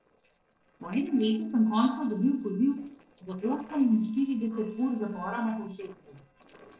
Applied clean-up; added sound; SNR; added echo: neural separator model SepFormer DNS4.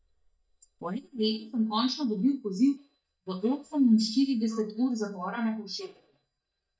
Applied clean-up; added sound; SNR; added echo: neural mask model DeepFilterNet 3.